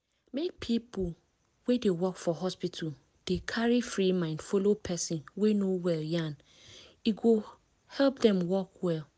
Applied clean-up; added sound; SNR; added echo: none; none; none; none.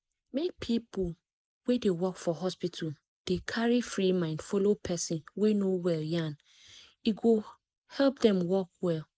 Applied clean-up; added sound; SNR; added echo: neural mask model Resemble Enhance denoiser.